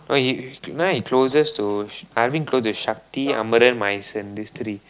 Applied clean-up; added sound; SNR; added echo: none; none; none; none.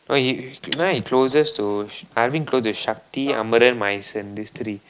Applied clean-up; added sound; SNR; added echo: neural mask model Resemble Enhance denoiser.